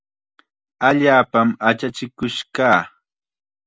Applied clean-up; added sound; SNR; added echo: none; none; none; none.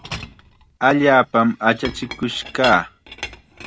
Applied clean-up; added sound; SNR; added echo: none; Chink, clink; 15 dB; none.